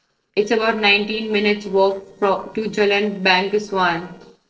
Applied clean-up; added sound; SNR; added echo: neural separator model SepFormer DNS4.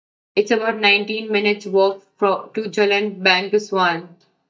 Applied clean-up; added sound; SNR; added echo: neural mask model DeepFilterNet 3.